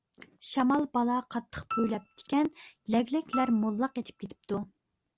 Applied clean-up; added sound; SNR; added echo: none; Piano; 12 dB; none.